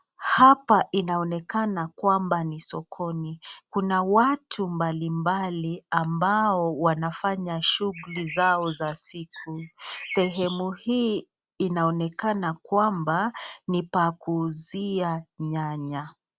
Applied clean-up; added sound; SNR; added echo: none; Bird; 15 dB; none.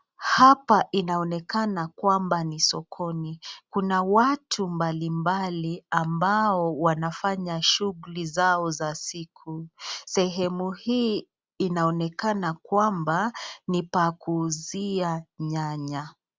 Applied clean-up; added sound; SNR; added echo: none; none; none; none.